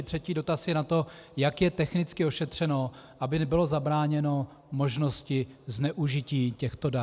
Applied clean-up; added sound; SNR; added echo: none; none; none; none.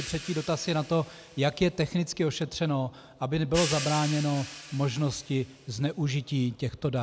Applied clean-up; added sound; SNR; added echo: none; Hi-hat; 13 dB; none.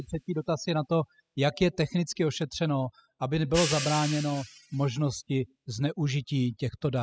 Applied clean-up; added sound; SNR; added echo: classical method spectral subtraction.